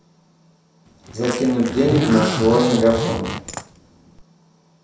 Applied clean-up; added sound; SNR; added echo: none; Zipper (clothing); 5 dB; reverberation time 0.7 s.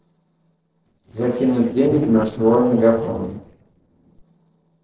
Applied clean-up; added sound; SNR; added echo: neural separator model SepFormer DNS4.